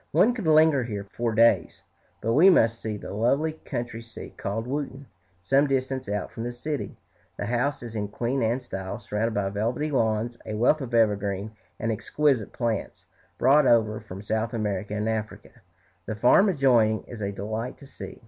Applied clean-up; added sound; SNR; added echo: none; none; none; none.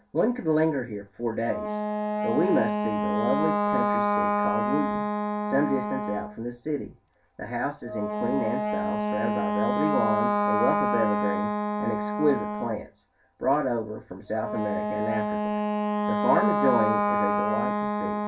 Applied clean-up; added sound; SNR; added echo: none; Wind instrument, woodwind instrument; -2 dB; reverberation time 0.2 s.